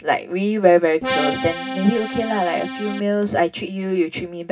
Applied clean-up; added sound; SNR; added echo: none; Accordion; 5 dB; reverberation time 0.4 s.